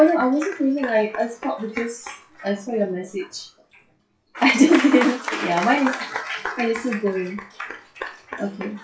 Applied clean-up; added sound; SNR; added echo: classical method WPE with log-MMSE.